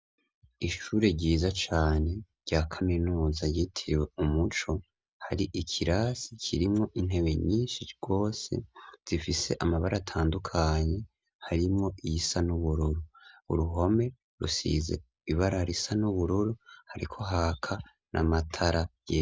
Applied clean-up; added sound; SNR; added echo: none; none; none; none.